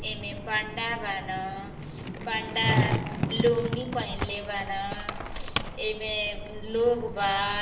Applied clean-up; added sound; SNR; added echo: none; Skateboard; 2 dB; reverberation time 0.8 s.